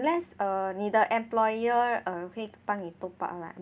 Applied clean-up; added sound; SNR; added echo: none; none; none; none.